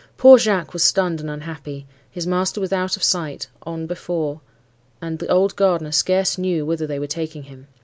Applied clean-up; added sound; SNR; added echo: none; none; none; none.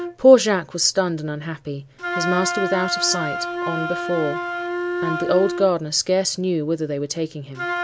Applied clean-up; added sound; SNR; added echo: none; Wind instrument, woodwind instrument; 7 dB; none.